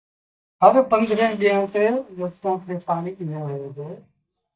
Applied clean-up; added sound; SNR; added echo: neural mask model DeepFilterNet 3.